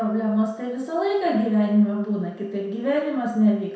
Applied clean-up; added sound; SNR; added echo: none; none; none; reverberation time 0.7 s.